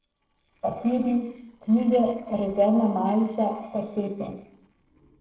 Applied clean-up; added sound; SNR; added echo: neural separator model SepFormer DNS4.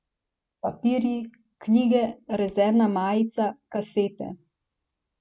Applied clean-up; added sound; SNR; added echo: none; none; none; none.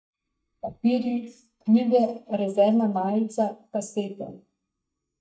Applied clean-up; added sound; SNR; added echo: neural mask model DeepFilterNet 3.